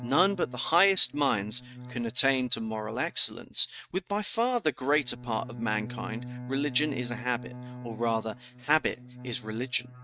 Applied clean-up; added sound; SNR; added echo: neural mask model RNNoise.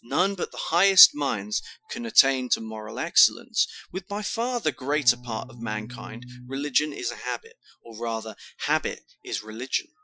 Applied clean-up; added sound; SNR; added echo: classical method Wiener filter.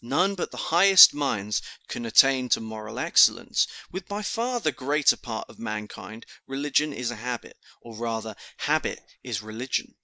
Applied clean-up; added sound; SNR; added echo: neural mask model Resemble Enhance denoiser.